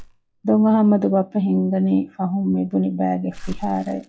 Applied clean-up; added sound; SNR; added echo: classical method log-MMSE.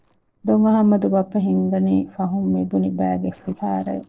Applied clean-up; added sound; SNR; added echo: neural separator model SepFormer DNS4.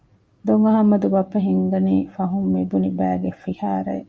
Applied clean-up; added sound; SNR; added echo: none; none; none; none.